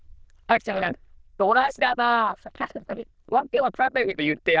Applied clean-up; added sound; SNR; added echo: neural diffusion model UNIVERSE++.